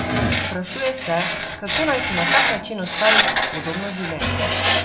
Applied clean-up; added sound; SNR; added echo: none; Screech; -4 dB; reverberation time 0.7 s.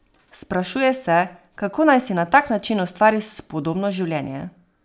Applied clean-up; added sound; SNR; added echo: none; none; none; none.